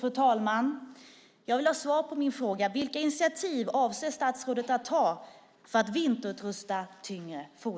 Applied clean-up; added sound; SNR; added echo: none; none; none; none.